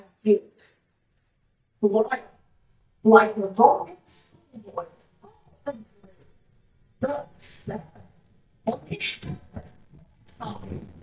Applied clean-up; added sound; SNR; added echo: neural mask model DeepFilterNet 3.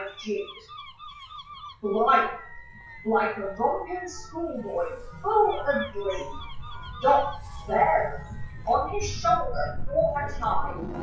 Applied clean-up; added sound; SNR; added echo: classical method WPE with log-MMSE.